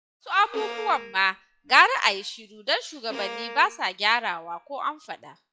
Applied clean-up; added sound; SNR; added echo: classical method log-MMSE.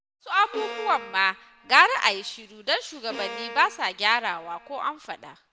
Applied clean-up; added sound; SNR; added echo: none; Bowed string instrument; 15 dB; none.